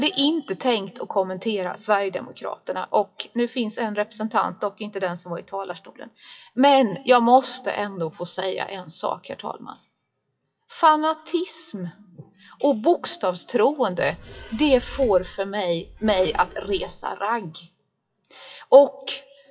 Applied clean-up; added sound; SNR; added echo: classical method WPE with log-MMSE.